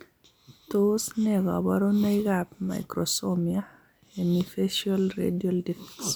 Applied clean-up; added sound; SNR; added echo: none; none; none; none.